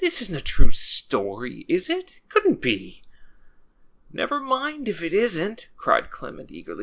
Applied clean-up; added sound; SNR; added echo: none; none; none; none.